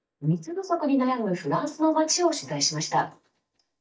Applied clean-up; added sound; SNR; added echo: neural mask model DeepFilterNet 3.